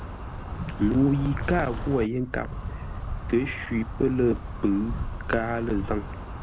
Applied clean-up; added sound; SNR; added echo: none; Insect; 6 dB; none.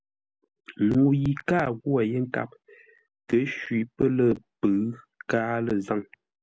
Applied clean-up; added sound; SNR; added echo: none; none; none; none.